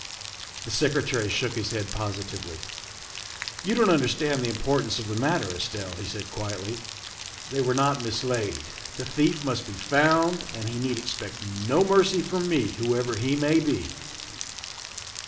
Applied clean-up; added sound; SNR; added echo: none; Rain; 11 dB; reverberation time 2.7 s.